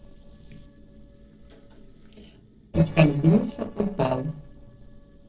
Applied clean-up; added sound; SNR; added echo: neural separator model SepFormer DNS4.